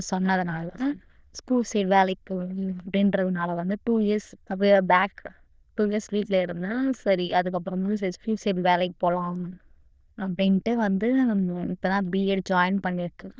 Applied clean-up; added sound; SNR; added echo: neural diffusion model UNIVERSE++.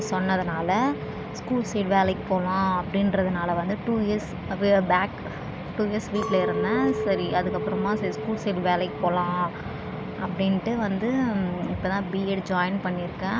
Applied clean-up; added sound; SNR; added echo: none; Chink, clink; 11 dB; none.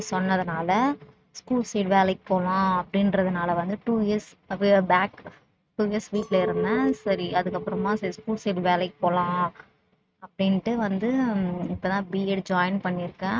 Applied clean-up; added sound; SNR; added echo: neural mask model RNNoise.